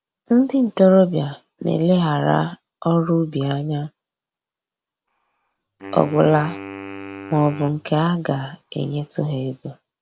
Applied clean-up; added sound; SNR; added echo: none; Wind instrument, woodwind instrument; 15 dB; none.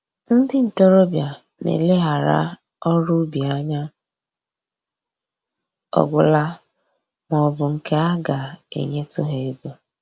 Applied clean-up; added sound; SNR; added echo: none; none; none; none.